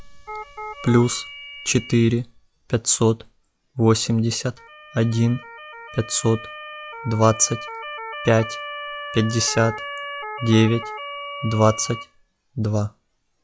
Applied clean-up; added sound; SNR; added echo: classical method log-MMSE.